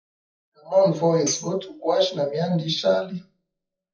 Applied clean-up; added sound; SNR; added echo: classical method WPE with log-MMSE.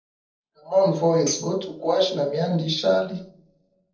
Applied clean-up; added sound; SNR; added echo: neural separator model SepFormer DNS4.